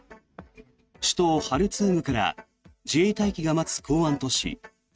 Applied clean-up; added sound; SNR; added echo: neural mask model RNNoise.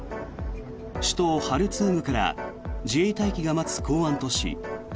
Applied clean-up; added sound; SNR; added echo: none; Wind instrument, woodwind instrument; 13 dB; none.